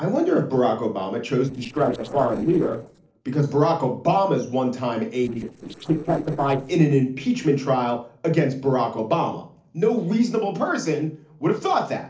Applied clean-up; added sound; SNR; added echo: neural separator model SepFormer DNS4.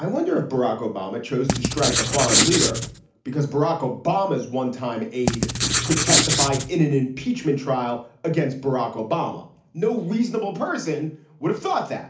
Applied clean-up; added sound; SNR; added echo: none; Writing; -3 dB; reverberation time 0.4 s.